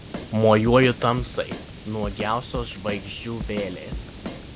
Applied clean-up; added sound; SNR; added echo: none; Drum kit + Hiss; 10 dB; none.